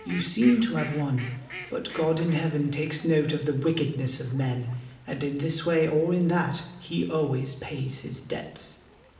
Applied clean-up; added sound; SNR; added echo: none; Fowl; 19 dB; reverberation time 0.8 s.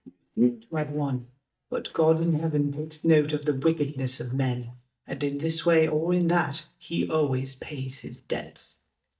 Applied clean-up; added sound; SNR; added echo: neural mask model DeepFilterNet 3.